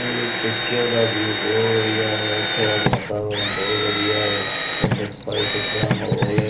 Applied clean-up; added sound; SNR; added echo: none; Drill; -2 dB; reverberation time 0.3 s.